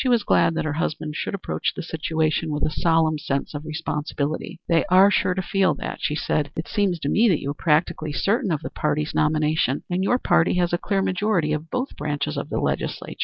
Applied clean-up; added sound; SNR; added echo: none; none; none; none.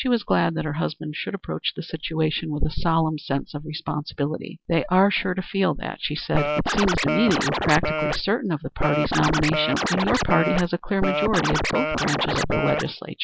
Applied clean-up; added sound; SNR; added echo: none; Scratching (performance technique); 0 dB; none.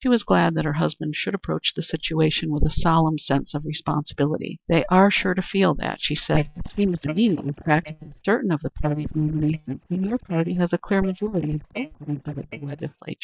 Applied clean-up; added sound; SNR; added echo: neural mask model DeepFilterNet 3.